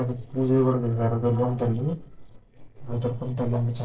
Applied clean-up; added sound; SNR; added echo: neural separator model SepFormer DNS4.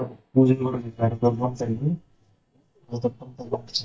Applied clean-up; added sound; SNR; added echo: neural mask model DeepFilterNet 3.